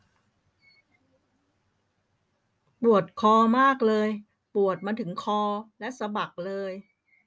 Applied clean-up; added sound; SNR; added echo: none; none; none; none.